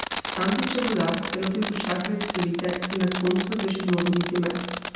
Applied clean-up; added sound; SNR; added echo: none; Fireworks; 6 dB; reverberation time 0.9 s.